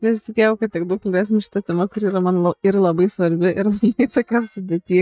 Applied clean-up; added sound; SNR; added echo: neural mask model DeepFilterNet 3.